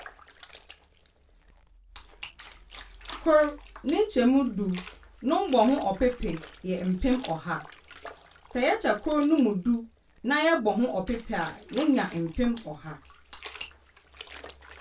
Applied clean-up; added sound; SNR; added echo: none; Trickle, dribble / Splash, splatter; 19 dB; reverberation time 0.2 s.